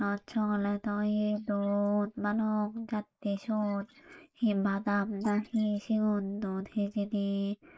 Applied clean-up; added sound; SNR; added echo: neural mask model Resemble Enhance denoiser.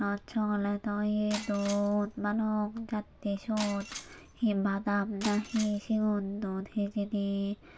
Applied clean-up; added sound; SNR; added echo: none; Shatter; 15 dB; none.